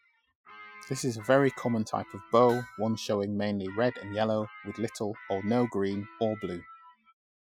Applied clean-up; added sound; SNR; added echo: classical method Wiener filter.